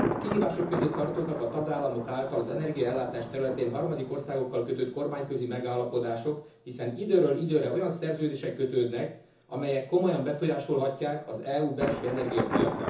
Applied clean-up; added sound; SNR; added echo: none; Thunder; 8 dB; reverberation time 0.6 s.